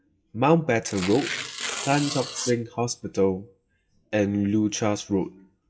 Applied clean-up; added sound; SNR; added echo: classical method WPE with log-MMSE.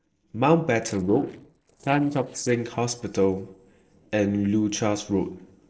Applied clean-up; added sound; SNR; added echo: neural separator model SepFormer DNS4.